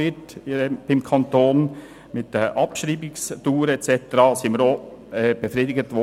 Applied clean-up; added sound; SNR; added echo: none; none; none; none.